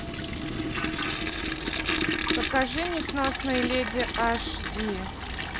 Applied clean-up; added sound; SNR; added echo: none; Toilet flush; 1 dB; none.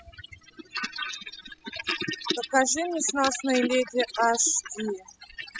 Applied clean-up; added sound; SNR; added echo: classical method spectral subtraction.